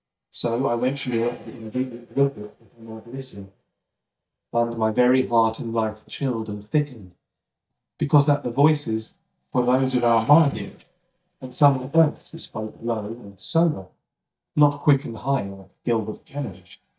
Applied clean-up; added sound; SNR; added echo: neural mask model DeepFilterNet 3.